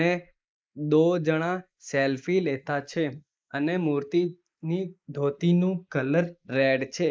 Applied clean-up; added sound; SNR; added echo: neural mask model Resemble Enhance denoiser.